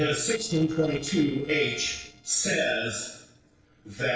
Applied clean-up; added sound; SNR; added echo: neural separator model SepFormer DNS4.